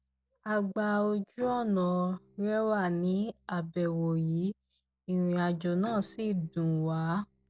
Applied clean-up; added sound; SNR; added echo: neural separator model SepFormer DNS4.